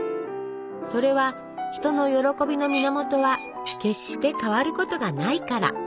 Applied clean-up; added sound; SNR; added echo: none; Dishes, pots, and pans; 11 dB; none.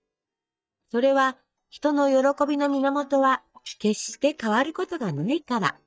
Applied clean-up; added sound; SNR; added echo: neural mask model DeepFilterNet 3.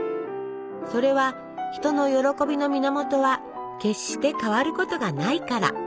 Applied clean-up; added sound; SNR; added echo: none; none; none; none.